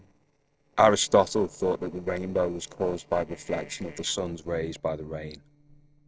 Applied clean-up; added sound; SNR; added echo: neural separator model SepFormer DNS4.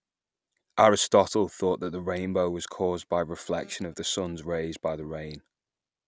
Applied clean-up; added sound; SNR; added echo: none; none; none; none.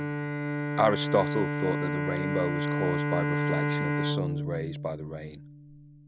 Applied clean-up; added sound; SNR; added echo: none; Bowed string instrument; -2 dB; none.